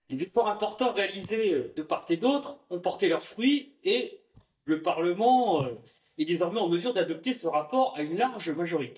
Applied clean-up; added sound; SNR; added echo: neural mask model DeepFilterNet 3.